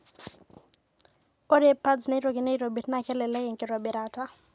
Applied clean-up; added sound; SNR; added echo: none; none; none; none.